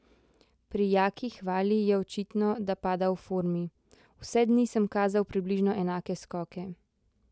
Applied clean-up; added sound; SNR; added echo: none; none; none; none.